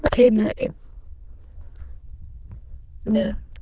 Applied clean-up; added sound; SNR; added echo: neural diffusion model UNIVERSE++.